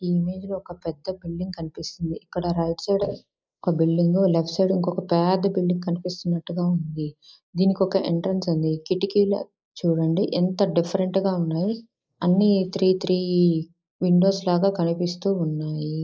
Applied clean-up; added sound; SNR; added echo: neural mask model Resemble Enhance denoiser.